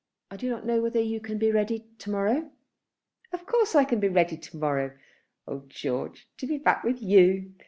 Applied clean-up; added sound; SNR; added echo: none; none; none; none.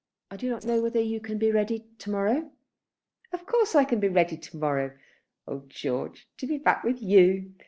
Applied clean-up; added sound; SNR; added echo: neural separator model SepFormer DNS4.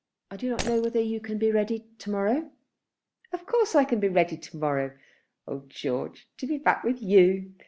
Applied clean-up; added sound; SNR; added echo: none; Shatter; 14 dB; none.